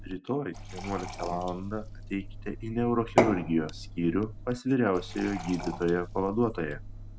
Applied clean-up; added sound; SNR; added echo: none; Fill (with liquid) / Glass / Water; 5 dB; none.